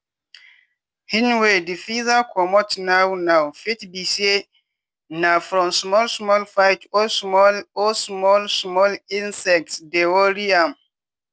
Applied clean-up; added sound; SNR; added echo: none; none; none; none.